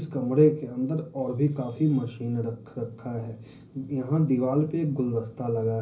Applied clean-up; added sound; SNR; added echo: none; none; none; reverberation time 0.5 s.